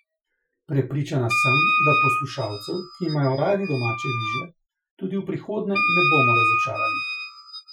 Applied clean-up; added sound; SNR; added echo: classical method Wiener filter.